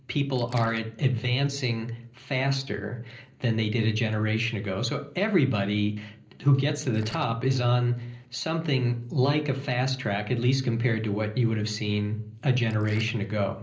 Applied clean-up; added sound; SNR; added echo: neural separator model SepFormer DNS4.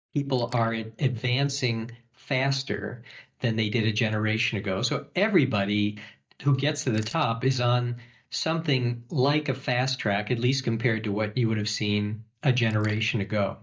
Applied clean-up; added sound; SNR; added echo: neural mask model DeepFilterNet 3.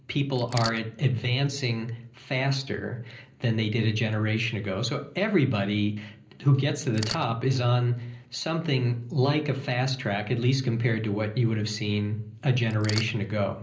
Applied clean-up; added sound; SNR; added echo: none; Mechanisms; 10 dB; reverberation time 0.5 s.